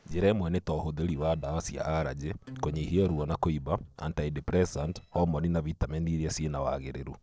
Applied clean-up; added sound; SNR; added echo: neural separator model SepFormer DNS4.